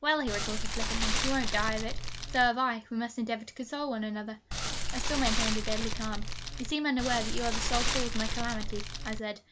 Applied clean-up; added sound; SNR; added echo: none; Fire; -2 dB; none.